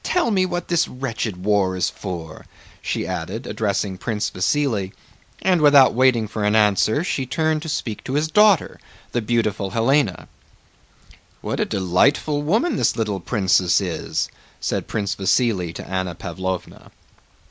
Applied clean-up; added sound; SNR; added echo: none; none; none; none.